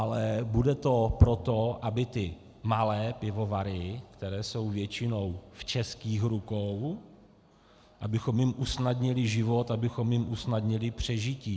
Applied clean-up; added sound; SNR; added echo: none; none; none; none.